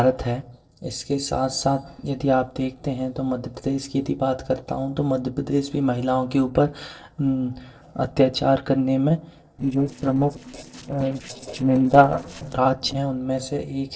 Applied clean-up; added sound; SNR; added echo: neural separator model SepFormer DNS4.